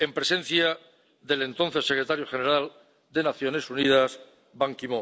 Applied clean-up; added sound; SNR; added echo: none; none; none; none.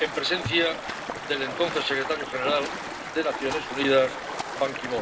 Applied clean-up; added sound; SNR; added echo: none; Stream; 6 dB; reverberation time 0.2 s.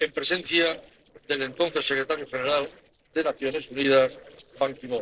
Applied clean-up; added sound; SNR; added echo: neural separator model SepFormer DNS4.